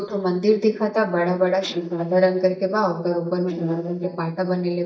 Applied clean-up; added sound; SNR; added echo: neural mask model DeepFilterNet 3.